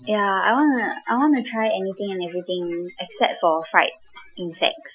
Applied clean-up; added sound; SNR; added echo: classical method Wiener filter.